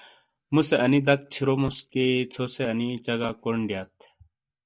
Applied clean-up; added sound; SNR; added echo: neural mask model DeepFilterNet 3.